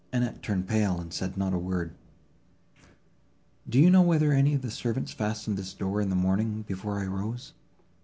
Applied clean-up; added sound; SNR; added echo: none; none; none; none.